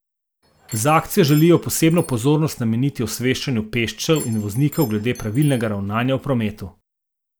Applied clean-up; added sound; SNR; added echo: none; Door / Chime; 20 dB; none.